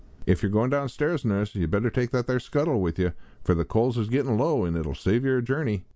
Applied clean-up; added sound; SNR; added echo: none; none; none; none.